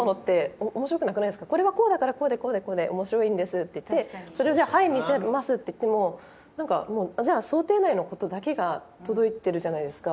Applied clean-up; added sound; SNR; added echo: none; none; none; none.